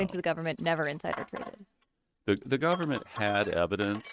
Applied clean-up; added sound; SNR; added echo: neural mask model RNNoise.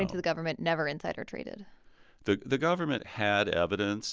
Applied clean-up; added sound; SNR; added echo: none; none; none; none.